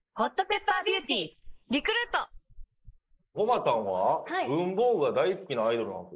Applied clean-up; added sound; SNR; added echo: neural mask model Resemble Enhance denoiser.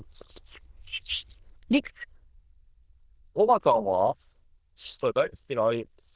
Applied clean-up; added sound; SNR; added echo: neural diffusion model UNIVERSE++.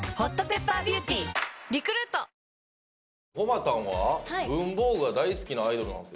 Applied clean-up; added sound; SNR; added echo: none; none; none; none.